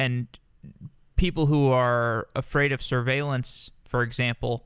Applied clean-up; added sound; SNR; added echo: none; none; none; none.